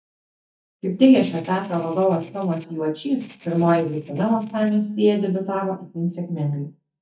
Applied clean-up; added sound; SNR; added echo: neural mask model DeepFilterNet 3.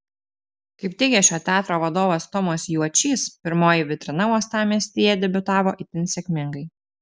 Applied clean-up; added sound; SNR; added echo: none; none; none; none.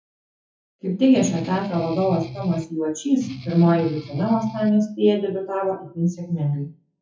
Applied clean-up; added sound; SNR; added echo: classical method WPE with log-MMSE.